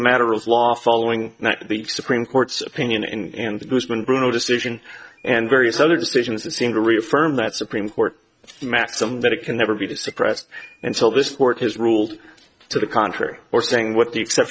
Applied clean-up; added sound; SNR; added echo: neural mask model RNNoise.